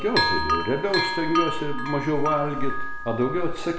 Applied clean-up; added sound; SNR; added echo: none; Bell; 4 dB; none.